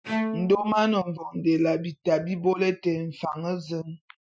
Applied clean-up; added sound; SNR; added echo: classical method Wiener filter.